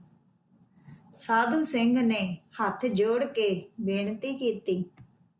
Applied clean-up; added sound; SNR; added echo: none; none; none; none.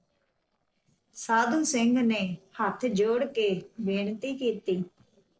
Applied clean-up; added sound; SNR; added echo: neural separator model SepFormer DNS4.